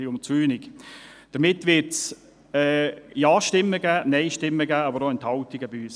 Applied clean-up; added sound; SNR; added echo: none; none; none; none.